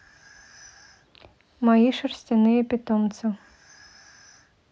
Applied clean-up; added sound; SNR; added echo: none; none; none; none.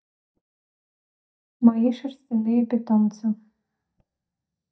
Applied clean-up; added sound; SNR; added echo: neural mask model DeepFilterNet 3.